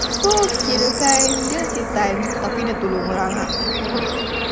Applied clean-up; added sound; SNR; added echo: none; Bird / Insect / Frog; -1 dB; none.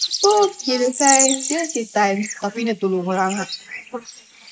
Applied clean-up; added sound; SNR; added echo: neural mask model Resemble Enhance denoiser.